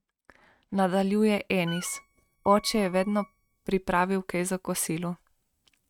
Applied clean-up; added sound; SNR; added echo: neural mask model RNNoise.